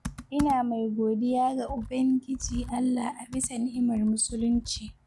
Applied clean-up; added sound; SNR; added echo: none; Computer keyboard; 14 dB; none.